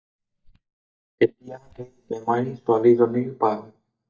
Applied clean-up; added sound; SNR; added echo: neural mask model DeepFilterNet 3.